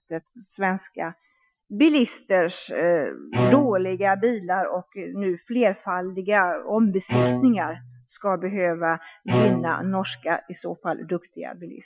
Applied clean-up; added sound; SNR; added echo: classical method Wiener filter.